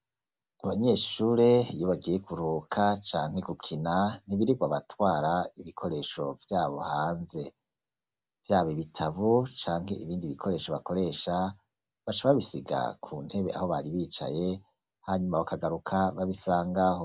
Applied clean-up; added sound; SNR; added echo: none; none; none; none.